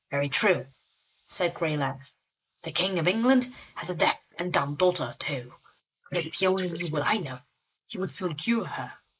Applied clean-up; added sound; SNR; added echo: neural mask model Resemble Enhance denoiser.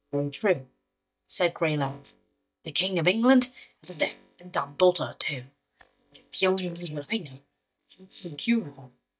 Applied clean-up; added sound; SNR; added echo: neural mask model DeepFilterNet 3.